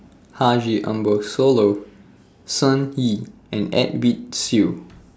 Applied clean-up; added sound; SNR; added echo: none; none; none; none.